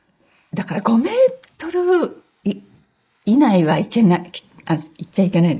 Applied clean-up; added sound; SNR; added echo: neural mask model Resemble Enhance denoiser.